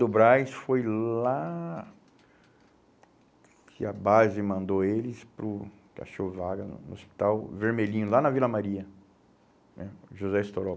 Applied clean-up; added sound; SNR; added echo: none; none; none; none.